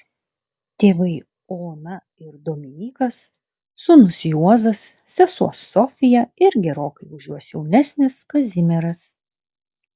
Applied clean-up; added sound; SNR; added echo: none; none; none; none.